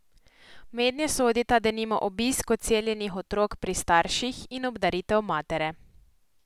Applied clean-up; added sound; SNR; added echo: none; none; none; none.